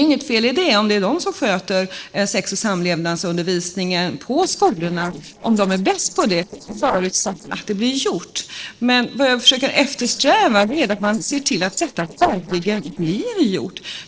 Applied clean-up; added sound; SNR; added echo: neural separator model SepFormer DNS4.